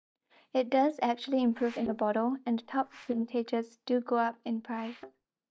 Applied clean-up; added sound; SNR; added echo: neural mask model DeepFilterNet 3.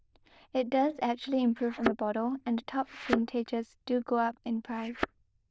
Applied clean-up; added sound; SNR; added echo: neural diffusion model UNIVERSE++.